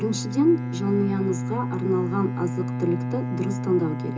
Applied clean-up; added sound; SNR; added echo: none; Bowed string instrument; 4 dB; reverberation time 0.2 s.